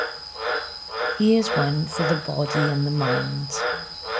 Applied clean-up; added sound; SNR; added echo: none; Frog; 3 dB; none.